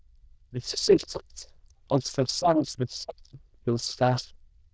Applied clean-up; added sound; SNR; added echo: neural diffusion model UNIVERSE++.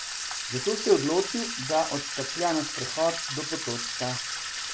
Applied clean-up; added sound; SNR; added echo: none; Sink (filling or washing) / Water tap, faucet; 4 dB; none.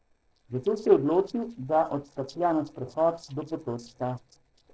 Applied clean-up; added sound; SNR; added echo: neural separator model SepFormer DNS4.